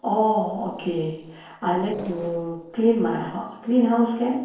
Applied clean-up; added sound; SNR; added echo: neural separator model SepFormer DNS4.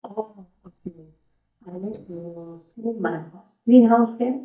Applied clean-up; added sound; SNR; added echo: neural mask model DeepFilterNet 3.